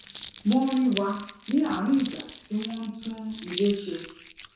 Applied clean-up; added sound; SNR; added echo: none; Crumpling, crinkling; 9 dB; reverberation time 0.6 s.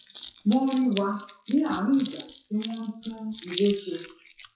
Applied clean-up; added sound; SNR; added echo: classical method WPE with log-MMSE.